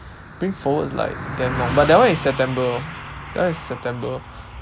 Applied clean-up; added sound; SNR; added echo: none; Car passing by; 10 dB; none.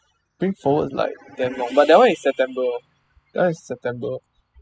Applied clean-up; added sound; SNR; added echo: classical method spectral subtraction.